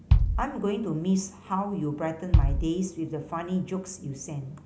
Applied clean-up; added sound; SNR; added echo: none; Bass drum; -2 dB; none.